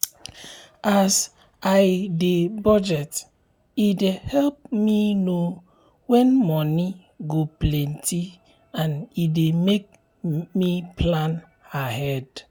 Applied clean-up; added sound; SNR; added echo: none; none; none; none.